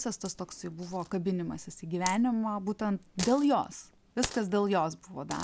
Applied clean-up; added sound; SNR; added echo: none; Coin (dropping); 14 dB; none.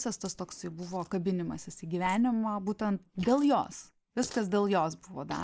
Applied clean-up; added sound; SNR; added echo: neural mask model Resemble Enhance denoiser.